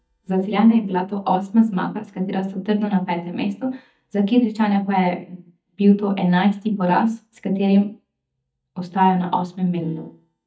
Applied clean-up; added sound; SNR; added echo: neural mask model DeepFilterNet 3.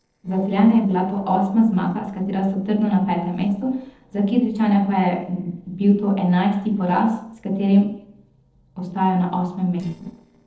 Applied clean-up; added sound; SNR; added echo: neural separator model SepFormer DNS4.